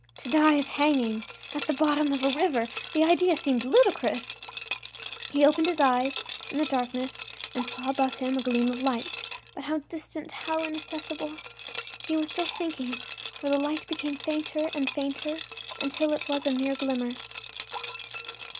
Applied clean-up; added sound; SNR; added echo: none; Liquid; 6 dB; none.